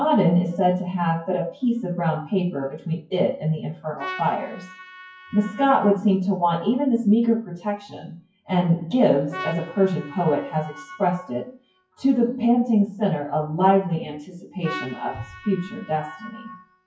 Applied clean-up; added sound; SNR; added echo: classical method WPE with log-MMSE.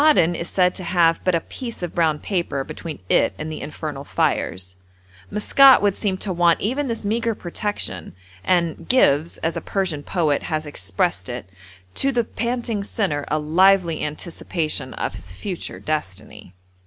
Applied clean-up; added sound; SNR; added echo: none; none; none; none.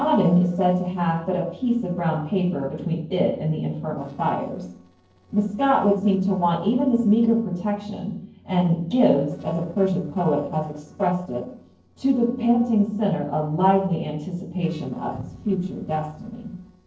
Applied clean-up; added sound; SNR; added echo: neural separator model SepFormer DNS4.